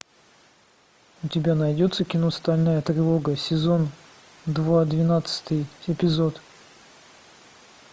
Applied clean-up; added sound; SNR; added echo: none; none; none; none.